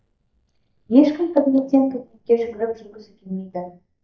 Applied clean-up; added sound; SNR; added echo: neural mask model DeepFilterNet 3.